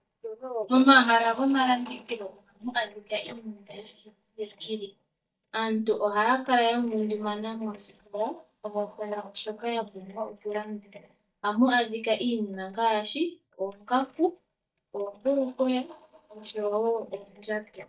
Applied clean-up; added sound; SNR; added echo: neural mask model DeepFilterNet 3.